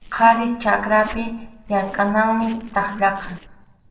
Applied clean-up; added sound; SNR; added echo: neural separator model SepFormer DNS4.